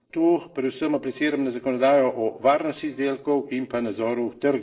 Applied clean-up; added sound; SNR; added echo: neural separator model SepFormer DNS4.